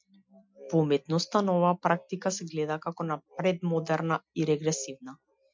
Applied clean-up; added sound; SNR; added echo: classical method Wiener filter.